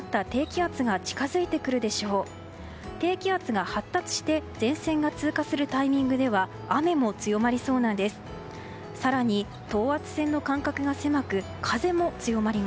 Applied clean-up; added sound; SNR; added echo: none; none; none; none.